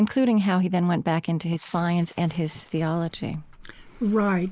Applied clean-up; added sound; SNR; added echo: neural mask model Resemble Enhance denoiser.